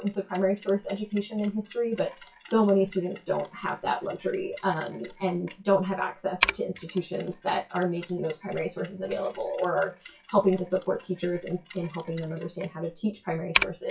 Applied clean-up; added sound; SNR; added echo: classical method WPE with log-MMSE.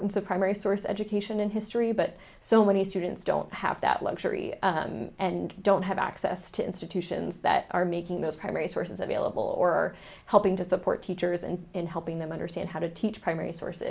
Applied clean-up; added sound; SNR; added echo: none; none; none; none.